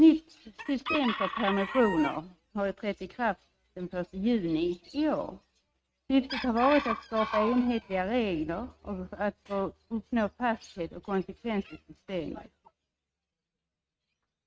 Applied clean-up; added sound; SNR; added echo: neural mask model RNNoise.